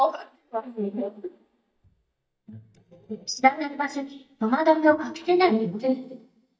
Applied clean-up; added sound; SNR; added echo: neural mask model DeepFilterNet 3.